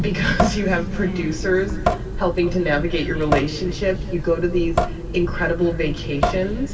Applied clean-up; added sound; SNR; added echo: none; Drip / Sink (filling or washing) / Water tap, faucet; 3 dB; reverberation time 2.4 s.